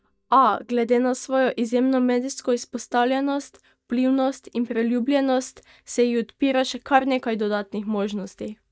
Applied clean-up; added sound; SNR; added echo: neural mask model DeepFilterNet 3.